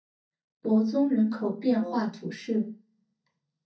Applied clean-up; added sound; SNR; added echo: neural mask model DeepFilterNet 3.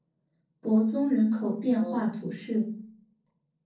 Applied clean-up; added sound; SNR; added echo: neural separator model SepFormer DNS4.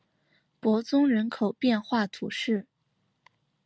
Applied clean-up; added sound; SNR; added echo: none; none; none; none.